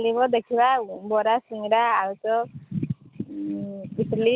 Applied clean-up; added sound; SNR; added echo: none; none; none; none.